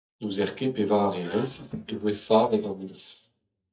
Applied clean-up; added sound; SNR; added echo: neural mask model DeepFilterNet 3.